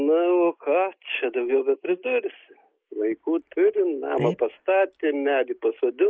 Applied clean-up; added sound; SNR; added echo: neural mask model Resemble Enhance denoiser.